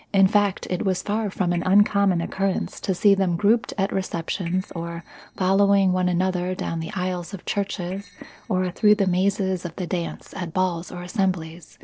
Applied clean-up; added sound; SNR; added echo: neural separator model SepFormer DNS4.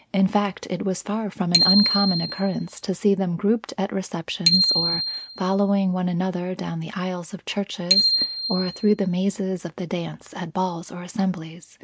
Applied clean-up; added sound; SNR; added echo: neural mask model RNNoise.